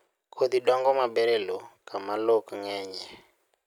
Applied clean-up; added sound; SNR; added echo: none; none; none; none.